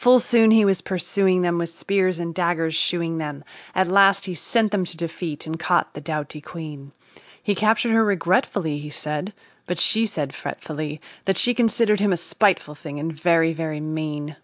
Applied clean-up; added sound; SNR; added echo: none; none; none; none.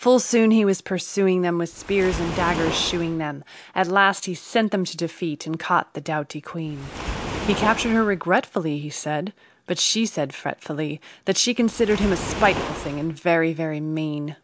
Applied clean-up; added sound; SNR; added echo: none; Waves, surf; 12 dB; none.